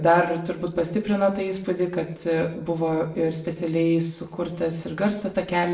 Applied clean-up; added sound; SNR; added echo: none; none; none; reverberation time 0.6 s.